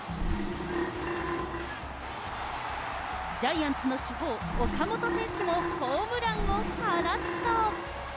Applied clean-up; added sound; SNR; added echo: none; Burping, eructation; 1 dB; none.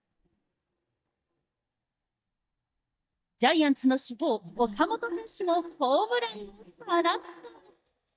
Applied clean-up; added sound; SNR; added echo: neural mask model DeepFilterNet 3.